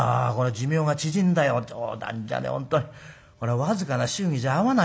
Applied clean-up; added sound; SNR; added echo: none; none; none; none.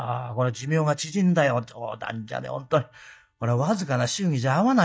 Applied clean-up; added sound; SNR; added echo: neural mask model DeepFilterNet 3.